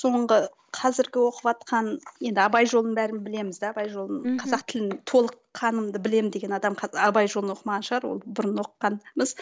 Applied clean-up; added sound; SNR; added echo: none; none; none; none.